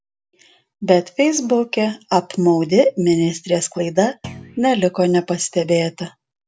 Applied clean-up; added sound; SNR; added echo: none; Thump, thud; 18 dB; none.